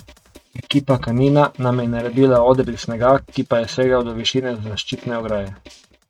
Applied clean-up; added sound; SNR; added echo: neural mask model RNNoise.